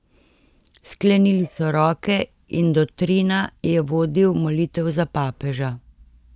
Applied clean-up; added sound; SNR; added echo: neural mask model DeepFilterNet 3.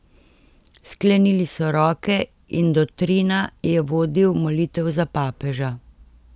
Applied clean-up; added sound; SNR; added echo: none; none; none; none.